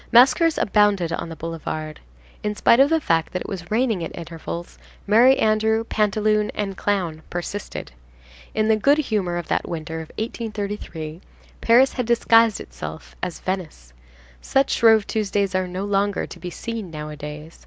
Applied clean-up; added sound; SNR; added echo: none; none; none; none.